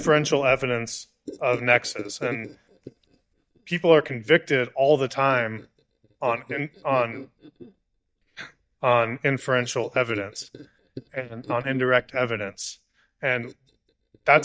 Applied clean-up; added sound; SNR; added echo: neural mask model DeepFilterNet 3.